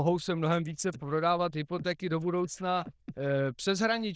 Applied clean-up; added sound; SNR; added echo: neural diffusion model UNIVERSE++.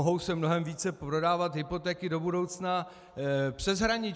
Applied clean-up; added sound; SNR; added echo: none; none; none; none.